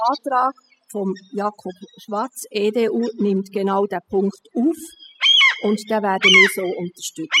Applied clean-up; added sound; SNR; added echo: classical method spectral subtraction.